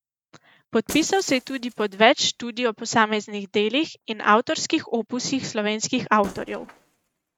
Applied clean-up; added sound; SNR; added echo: neural mask model RNNoise.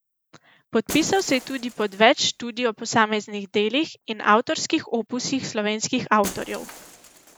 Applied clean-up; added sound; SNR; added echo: none; Shatter; 19 dB; none.